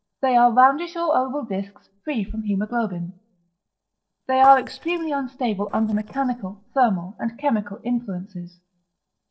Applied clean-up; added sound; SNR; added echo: neural separator model SepFormer DNS4.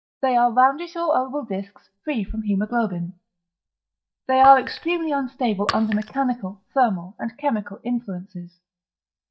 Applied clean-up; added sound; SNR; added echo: neural mask model DeepFilterNet 3.